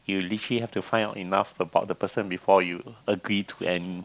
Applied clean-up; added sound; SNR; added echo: none; none; none; none.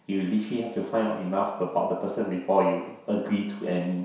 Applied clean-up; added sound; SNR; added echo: none; none; none; reverberation time 0.7 s.